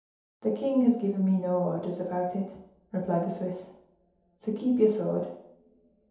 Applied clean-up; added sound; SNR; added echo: none; none; none; reverberation time 0.8 s.